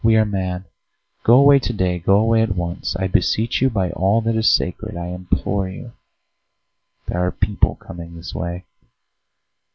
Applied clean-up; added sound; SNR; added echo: none; none; none; none.